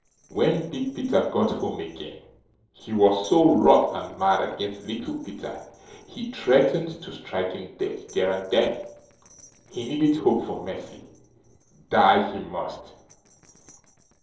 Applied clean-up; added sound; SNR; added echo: neural separator model SepFormer DNS4.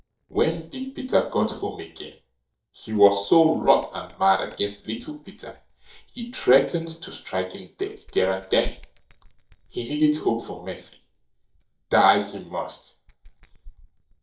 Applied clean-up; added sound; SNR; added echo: neural mask model DeepFilterNet 3.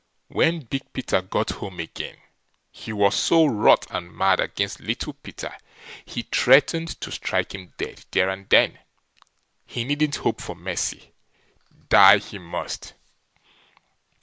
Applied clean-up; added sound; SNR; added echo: none; none; none; none.